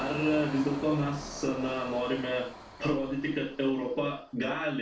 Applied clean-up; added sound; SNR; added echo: none; Engine; 13 dB; reverberation time 0.3 s.